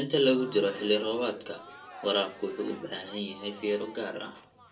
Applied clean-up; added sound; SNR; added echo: none; Crowd; 19 dB; reverberation time 0.2 s.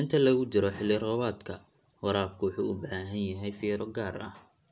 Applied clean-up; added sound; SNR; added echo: none; none; none; none.